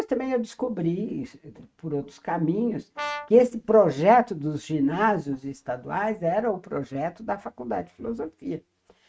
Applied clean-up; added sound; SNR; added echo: neural mask model RNNoise.